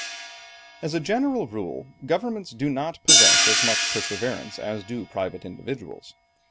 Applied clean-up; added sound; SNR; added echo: none; Hi-hat; -4 dB; none.